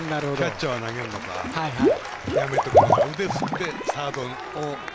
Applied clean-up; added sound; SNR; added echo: none; Water / Liquid; -4 dB; none.